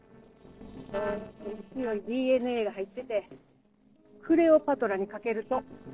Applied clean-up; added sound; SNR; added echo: neural separator model SepFormer DNS4.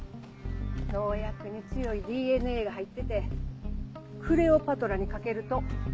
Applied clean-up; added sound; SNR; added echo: none; none; none; none.